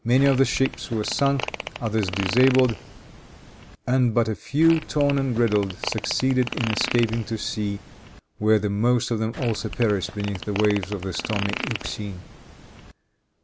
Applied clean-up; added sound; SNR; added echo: none; Fart; 10 dB; none.